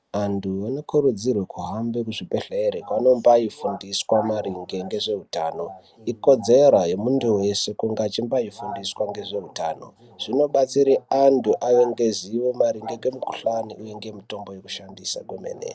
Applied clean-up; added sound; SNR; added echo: none; none; none; none.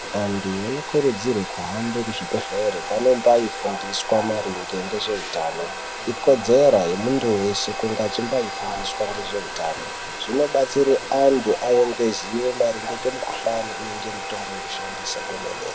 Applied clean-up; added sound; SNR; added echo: none; Domestic sounds, home sounds; 9 dB; none.